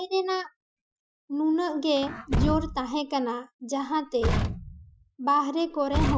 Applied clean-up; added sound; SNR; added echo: classical method Wiener filter.